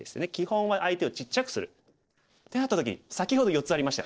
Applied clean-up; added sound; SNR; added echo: neural separator model SepFormer DNS4.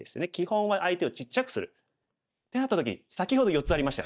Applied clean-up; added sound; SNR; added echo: neural mask model DeepFilterNet 3.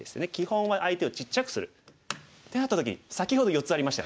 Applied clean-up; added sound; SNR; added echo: none; none; none; none.